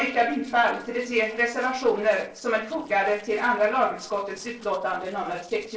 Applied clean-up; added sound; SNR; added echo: neural separator model SepFormer DNS4.